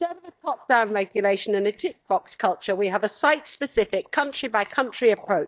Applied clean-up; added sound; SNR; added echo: neural mask model DeepFilterNet 3.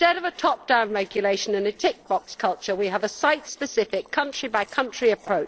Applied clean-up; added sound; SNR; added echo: neural separator model SepFormer DNS4.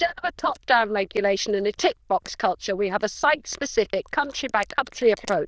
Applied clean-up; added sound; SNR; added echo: neural diffusion model UNIVERSE++.